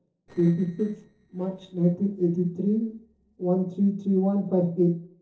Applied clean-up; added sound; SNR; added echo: neural separator model SepFormer DNS4.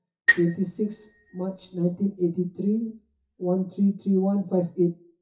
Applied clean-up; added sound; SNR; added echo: classical method WPE with log-MMSE.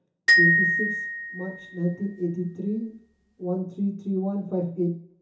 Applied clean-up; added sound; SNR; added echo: none; Glockenspiel; -4 dB; reverberation time 0.7 s.